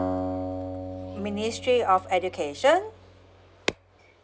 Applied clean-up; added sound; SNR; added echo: none; Acoustic guitar; 8 dB; none.